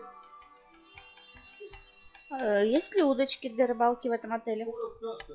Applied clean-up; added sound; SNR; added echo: classical method log-MMSE.